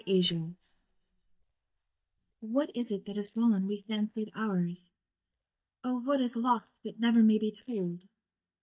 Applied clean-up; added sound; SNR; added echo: neural mask model DeepFilterNet 3.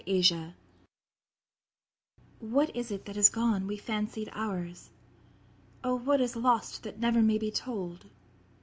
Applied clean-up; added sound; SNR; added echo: none; none; none; none.